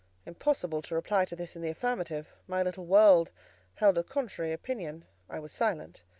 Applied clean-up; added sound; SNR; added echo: none; none; none; none.